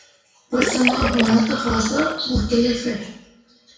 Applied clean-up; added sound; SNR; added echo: none; Splash, splatter; 5 dB; reverberation time 0.6 s.